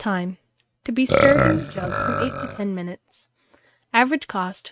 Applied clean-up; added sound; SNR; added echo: neural mask model RNNoise.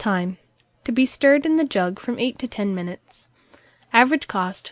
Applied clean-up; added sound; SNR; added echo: none; none; none; none.